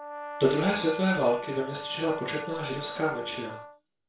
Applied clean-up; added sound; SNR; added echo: none; Brass instrument; 10 dB; reverberation time 0.3 s.